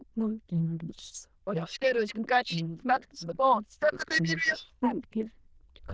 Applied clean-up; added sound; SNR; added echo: neural diffusion model UNIVERSE++.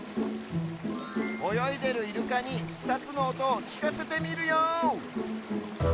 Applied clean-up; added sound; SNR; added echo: none; Stream + Scratching (performance technique); 16 dB; none.